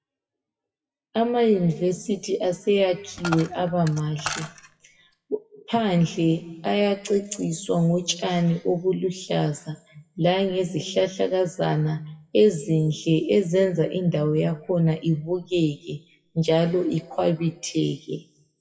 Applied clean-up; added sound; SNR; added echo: classical method WPE with log-MMSE.